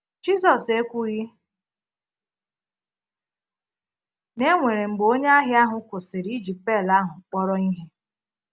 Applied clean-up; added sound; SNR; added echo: none; none; none; none.